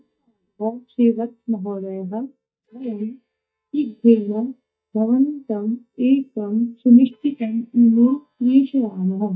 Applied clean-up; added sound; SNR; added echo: neural mask model DeepFilterNet 3.